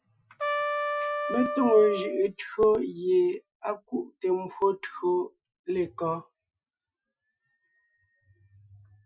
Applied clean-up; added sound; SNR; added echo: classical method Wiener filter.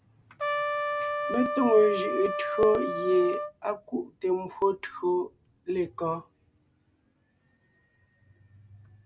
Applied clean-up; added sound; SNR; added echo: none; Trumpet; 2 dB; none.